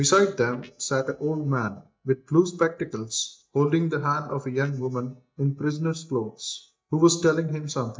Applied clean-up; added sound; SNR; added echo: neural mask model DeepFilterNet 3.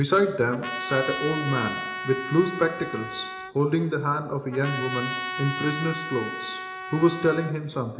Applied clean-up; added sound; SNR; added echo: none; Trumpet; 8 dB; reverberation time 0.8 s.